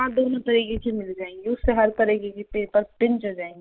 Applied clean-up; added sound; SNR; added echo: neural mask model Resemble Enhance denoiser.